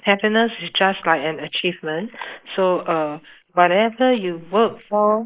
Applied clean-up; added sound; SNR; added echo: neural mask model Resemble Enhance denoiser.